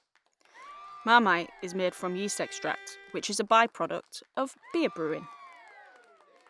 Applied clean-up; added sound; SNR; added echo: none; Applause / Crowd / Cheering + Bowed string instrument; 20 dB; none.